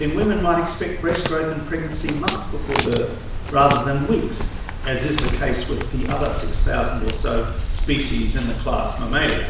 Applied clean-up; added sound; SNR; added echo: none; Walk, footsteps; 1 dB; reverberation time 0.6 s.